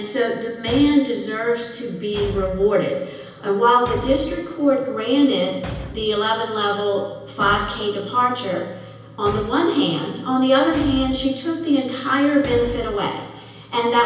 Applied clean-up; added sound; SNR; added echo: none; Thump, thud; 15 dB; reverberation time 0.9 s.